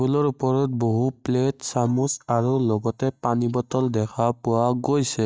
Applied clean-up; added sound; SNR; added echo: neural mask model DeepFilterNet 3.